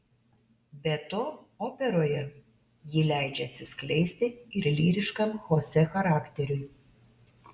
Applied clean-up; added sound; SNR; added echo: none; none; none; none.